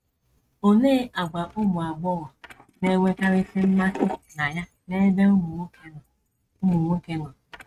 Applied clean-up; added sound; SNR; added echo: neural mask model RNNoise.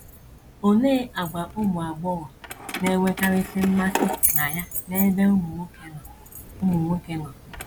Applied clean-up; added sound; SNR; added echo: none; Keys jangling; 7 dB; none.